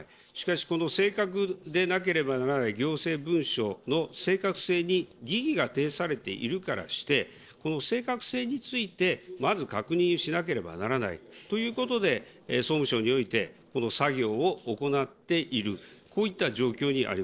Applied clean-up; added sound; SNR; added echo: neural separator model SepFormer DNS4.